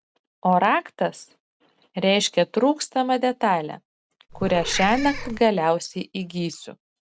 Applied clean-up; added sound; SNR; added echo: none; Meow / Purr; 8 dB; none.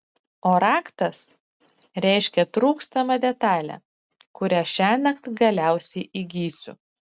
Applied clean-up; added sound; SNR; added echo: none; none; none; none.